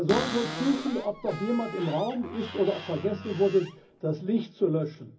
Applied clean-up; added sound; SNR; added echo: none; Cupboard open or close; 9 dB; reverberation time 0.4 s.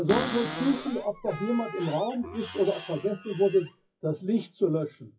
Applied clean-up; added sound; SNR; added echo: classical method WPE with log-MMSE.